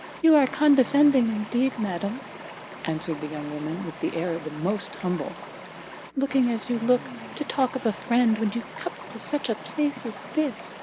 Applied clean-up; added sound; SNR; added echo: none; Stream; 14 dB; none.